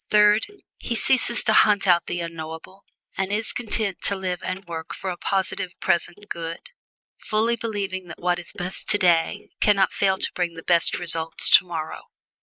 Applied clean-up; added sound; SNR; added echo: neural mask model Resemble Enhance denoiser.